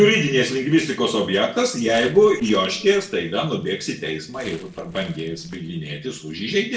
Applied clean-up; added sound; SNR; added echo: neural separator model SepFormer DNS4.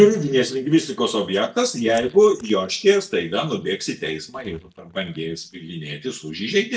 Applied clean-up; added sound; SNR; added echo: neural mask model DeepFilterNet 3.